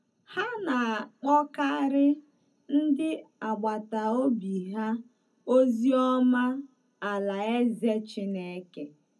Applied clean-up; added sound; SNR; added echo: none; none; none; reverberation time 0.4 s.